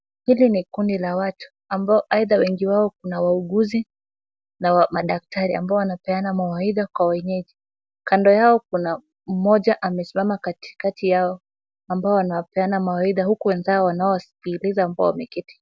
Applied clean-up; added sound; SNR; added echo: none; none; none; none.